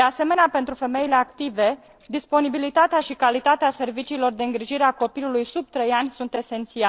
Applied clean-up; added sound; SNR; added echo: neural separator model SepFormer DNS4.